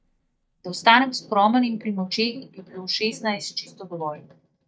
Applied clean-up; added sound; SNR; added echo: neural mask model DeepFilterNet 3.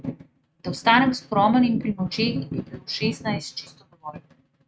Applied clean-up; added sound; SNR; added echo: neural mask model RNNoise.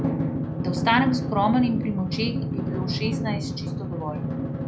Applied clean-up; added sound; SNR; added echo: none; Drum; 0 dB; none.